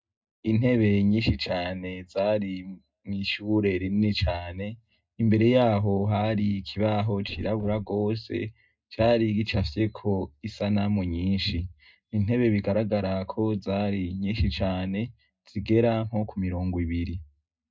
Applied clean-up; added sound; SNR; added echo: neural mask model DeepFilterNet 3.